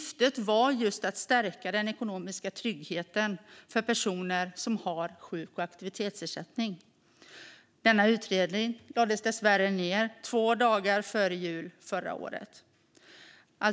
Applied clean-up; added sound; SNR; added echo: none; none; none; none.